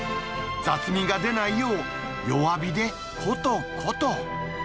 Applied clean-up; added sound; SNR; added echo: none; none; none; none.